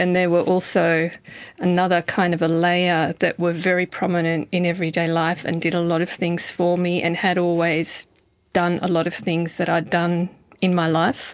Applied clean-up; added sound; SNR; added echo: none; none; none; none.